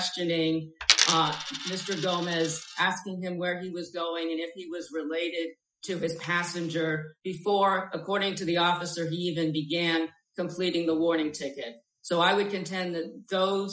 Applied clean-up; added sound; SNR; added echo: classical method Wiener filter.